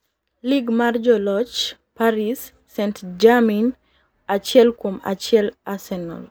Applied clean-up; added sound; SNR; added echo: none; none; none; none.